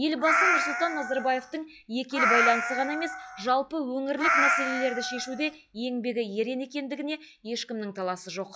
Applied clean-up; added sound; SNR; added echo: classical method log-MMSE.